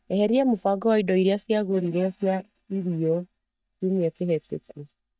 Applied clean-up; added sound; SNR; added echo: neural mask model DeepFilterNet 3.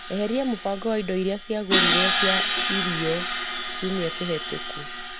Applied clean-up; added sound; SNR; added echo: none; Crash cymbal; -1 dB; none.